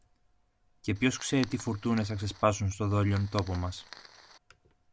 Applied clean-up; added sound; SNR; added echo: none; Fire; 18 dB; none.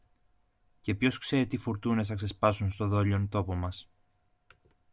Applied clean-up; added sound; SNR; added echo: none; none; none; none.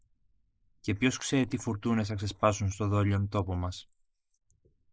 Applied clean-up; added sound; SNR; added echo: neural mask model Resemble Enhance denoiser.